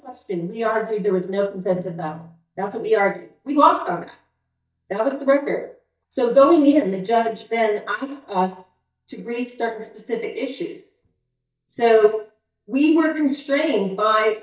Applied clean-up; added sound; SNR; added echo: neural mask model DeepFilterNet 3.